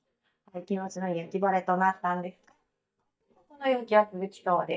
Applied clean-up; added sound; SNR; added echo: neural mask model DeepFilterNet 3.